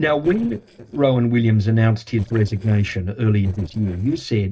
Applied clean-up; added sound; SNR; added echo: neural separator model SepFormer DNS4.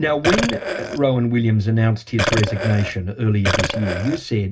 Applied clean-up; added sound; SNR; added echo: none; Burping, eructation; 4 dB; reverberation time 0.4 s.